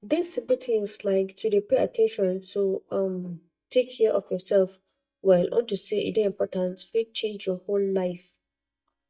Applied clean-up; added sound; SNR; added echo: neural mask model DeepFilterNet 3.